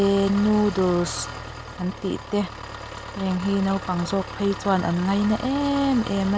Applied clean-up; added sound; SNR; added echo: none; Engine; 11 dB; none.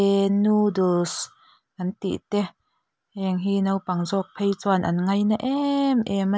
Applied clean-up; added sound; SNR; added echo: none; none; none; none.